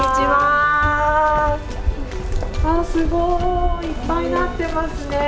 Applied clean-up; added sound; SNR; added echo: none; Musical instrument; 18 dB; none.